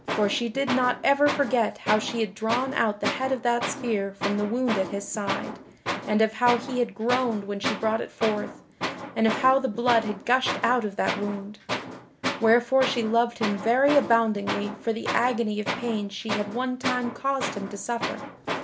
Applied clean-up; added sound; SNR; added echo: none; Tools; 7 dB; none.